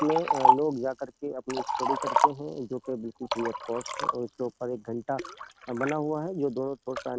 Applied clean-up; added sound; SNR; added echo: neural mask model RNNoise.